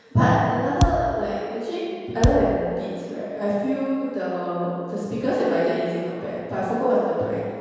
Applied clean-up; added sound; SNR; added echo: none; Thump, thud; 2 dB; reverberation time 1.9 s.